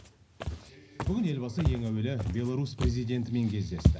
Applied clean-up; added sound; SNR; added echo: none; Walk, footsteps; 1 dB; reverberation time 0.5 s.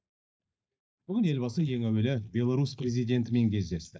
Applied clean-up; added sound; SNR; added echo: neural mask model DeepFilterNet 3.